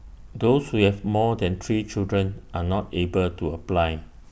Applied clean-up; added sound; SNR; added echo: none; none; none; none.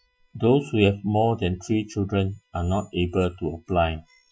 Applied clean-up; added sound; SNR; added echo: classical method Wiener filter.